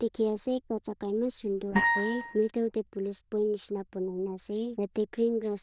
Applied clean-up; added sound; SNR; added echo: neural diffusion model UNIVERSE++.